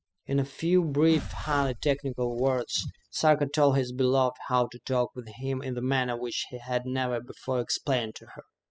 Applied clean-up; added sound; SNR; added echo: classical method spectral subtraction.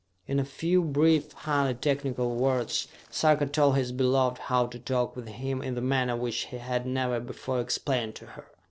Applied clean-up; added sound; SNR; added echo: neural separator model SepFormer DNS4.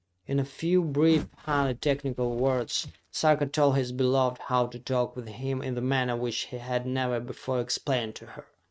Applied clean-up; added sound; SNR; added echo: neural mask model RNNoise.